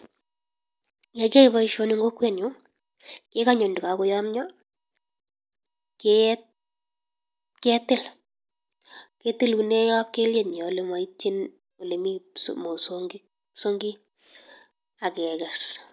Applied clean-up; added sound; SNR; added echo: none; none; none; none.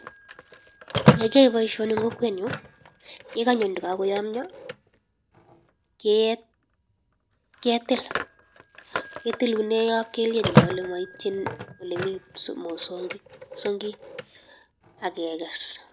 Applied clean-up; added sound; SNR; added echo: none; Telephone; 3 dB; none.